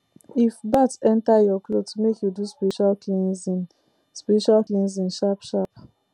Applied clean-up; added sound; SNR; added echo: none; none; none; none.